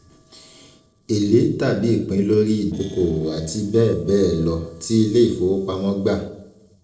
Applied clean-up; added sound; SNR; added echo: neural separator model SepFormer DNS4.